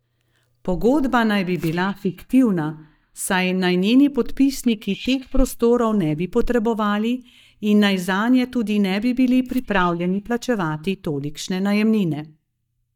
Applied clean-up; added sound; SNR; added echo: neural mask model DeepFilterNet 3.